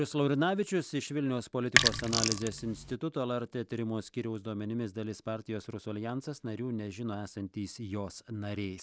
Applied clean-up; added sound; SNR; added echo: none; Sink (filling or washing); -5 dB; none.